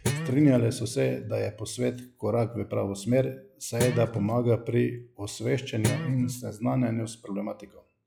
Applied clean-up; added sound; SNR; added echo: classical method log-MMSE.